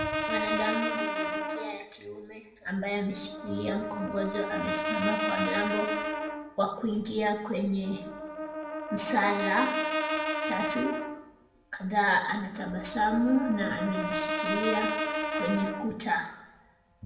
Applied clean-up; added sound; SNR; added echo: none; Brass instrument; 2 dB; reverberation time 0.7 s.